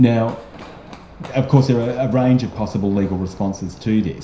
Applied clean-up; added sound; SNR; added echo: none; Run; 20 dB; reverberation time 0.5 s.